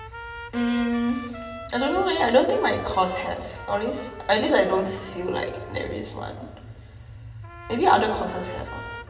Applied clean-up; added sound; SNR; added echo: none; Trumpet; 16 dB; reverberation time 2.6 s.